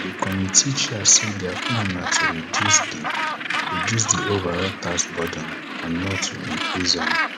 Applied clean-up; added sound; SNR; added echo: none; Gull, seagull; 2 dB; none.